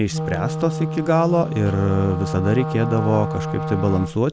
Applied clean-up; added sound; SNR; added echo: none; Wind instrument, woodwind instrument; 5 dB; none.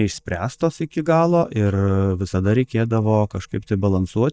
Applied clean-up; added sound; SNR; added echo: neural mask model DeepFilterNet 3.